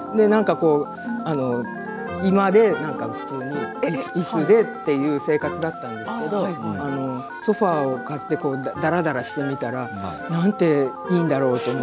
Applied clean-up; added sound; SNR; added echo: none; Telephone; 13 dB; none.